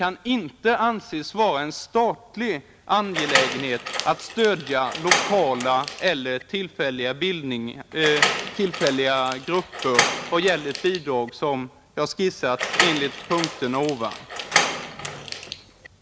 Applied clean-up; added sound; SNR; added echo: none; Door; 3 dB; none.